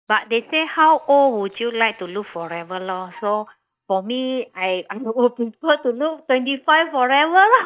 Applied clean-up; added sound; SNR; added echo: neural mask model DeepFilterNet 3.